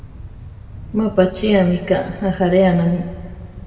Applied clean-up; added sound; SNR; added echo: none; Wind; 16 dB; reverberation time 2.0 s.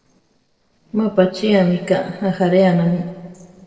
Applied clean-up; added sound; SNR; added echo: neural separator model SepFormer DNS4.